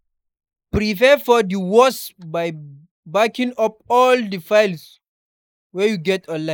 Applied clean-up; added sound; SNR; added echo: neural mask model Resemble Enhance denoiser.